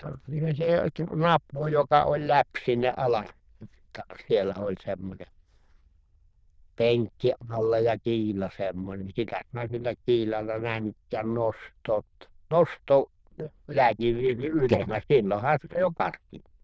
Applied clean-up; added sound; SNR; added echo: neural diffusion model UNIVERSE++.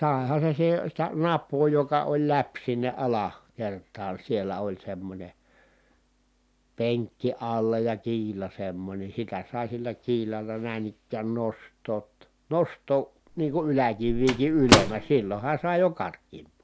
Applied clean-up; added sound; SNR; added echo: none; Microwave oven; 0 dB; none.